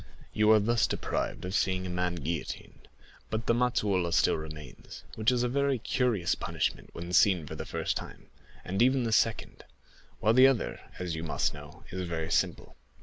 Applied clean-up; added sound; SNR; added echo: none; none; none; none.